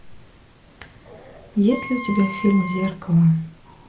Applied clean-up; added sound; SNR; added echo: none; Wind instrument, woodwind instrument; 11 dB; none.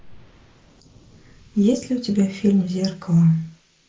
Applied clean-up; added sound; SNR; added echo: neural mask model Resemble Enhance denoiser.